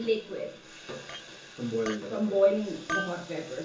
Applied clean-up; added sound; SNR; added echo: none; Chink, clink; 11 dB; reverberation time 0.7 s.